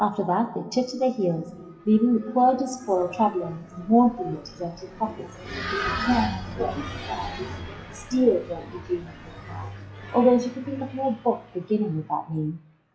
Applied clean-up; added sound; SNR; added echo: classical method WPE with log-MMSE.